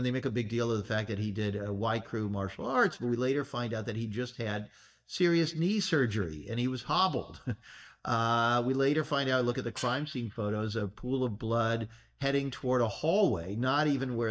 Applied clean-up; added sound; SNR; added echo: neural mask model DeepFilterNet 3.